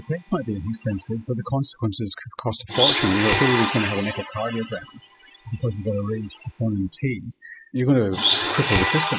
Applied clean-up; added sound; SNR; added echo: classical method spectral subtraction.